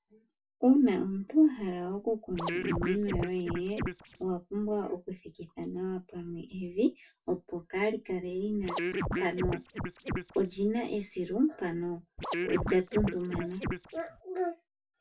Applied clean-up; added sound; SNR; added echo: none; Scratching (performance technique); 3 dB; reverberation time 0.2 s.